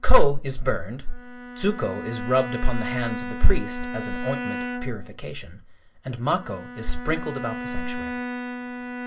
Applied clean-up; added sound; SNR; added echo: none; Bowed string instrument; 12 dB; reverberation time 0.2 s.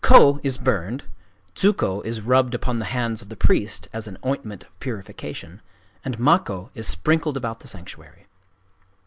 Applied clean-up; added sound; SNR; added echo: none; none; none; none.